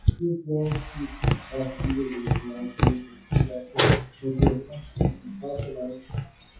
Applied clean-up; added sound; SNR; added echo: classical method WPE with log-MMSE.